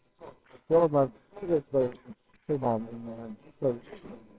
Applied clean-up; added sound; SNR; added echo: neural separator model SepFormer WHAMR!.